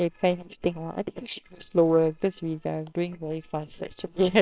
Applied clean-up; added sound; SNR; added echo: neural separator model SepFormer WHAMR!.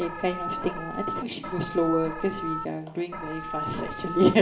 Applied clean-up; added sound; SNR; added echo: none; Alarm; 7 dB; reverberation time 2.3 s.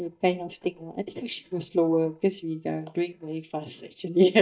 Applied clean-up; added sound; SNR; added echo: neural mask model DeepFilterNet 3.